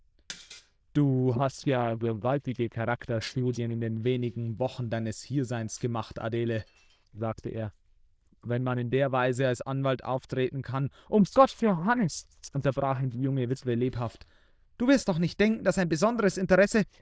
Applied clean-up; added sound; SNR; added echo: neural diffusion model UNIVERSE++.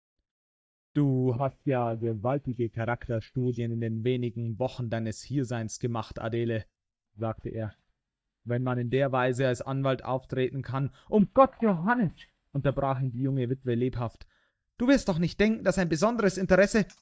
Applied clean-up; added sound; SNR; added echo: neural mask model DeepFilterNet 3.